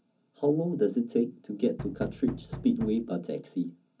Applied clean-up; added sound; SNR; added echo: none; Knock; 11 dB; reverberation time 0.3 s.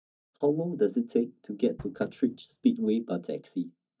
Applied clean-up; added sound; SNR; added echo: neural mask model DeepFilterNet 3.